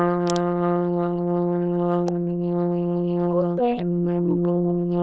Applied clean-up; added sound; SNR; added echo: neural diffusion model UNIVERSE++.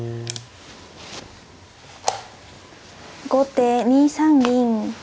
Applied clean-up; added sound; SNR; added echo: none; none; none; none.